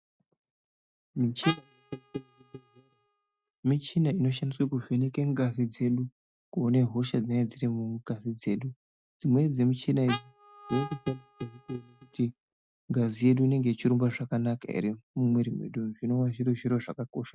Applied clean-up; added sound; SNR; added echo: neural mask model RNNoise.